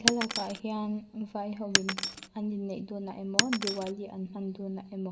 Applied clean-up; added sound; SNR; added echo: none; Shatter; 0 dB; reverberation time 0.9 s.